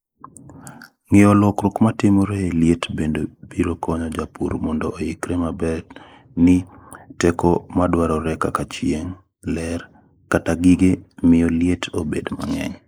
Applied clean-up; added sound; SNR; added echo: neural mask model Resemble Enhance denoiser.